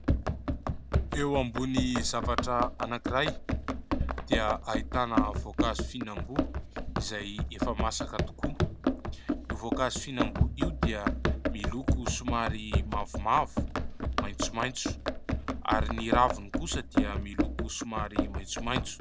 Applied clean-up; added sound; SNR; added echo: none; Run; -3 dB; none.